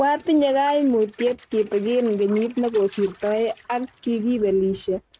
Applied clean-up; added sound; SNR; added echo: neural mask model RNNoise.